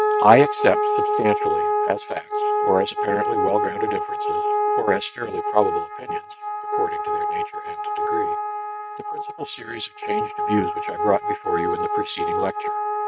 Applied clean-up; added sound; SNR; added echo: neural mask model RNNoise.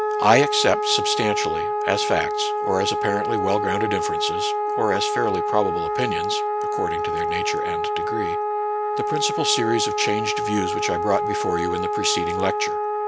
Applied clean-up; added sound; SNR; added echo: none; Wind instrument, woodwind instrument; -1 dB; none.